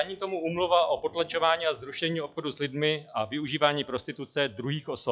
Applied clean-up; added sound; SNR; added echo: classical method log-MMSE.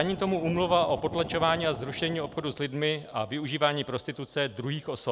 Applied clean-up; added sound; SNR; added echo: none; Fire; 15 dB; none.